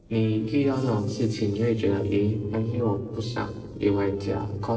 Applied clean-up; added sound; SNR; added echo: neural separator model SepFormer DNS4.